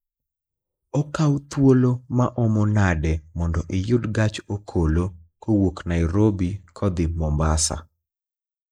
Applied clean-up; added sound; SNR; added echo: neural mask model Resemble Enhance denoiser.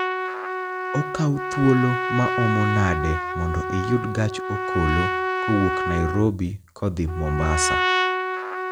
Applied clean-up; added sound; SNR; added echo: none; Trumpet; 2 dB; none.